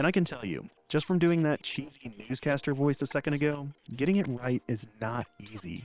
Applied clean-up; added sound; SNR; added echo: neural separator model SepFormer WHAM!.